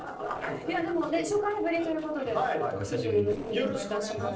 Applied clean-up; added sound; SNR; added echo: neural separator model SepFormer DNS4.